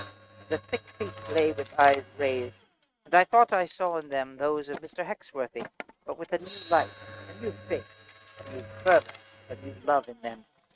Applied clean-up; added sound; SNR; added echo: neural mask model RNNoise.